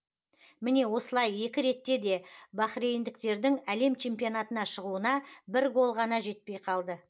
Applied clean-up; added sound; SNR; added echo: none; none; none; none.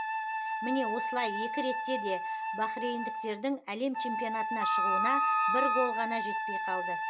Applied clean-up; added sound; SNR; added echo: none; Wind instrument, woodwind instrument + Wind instrument, woodwind instrument; -3 dB; none.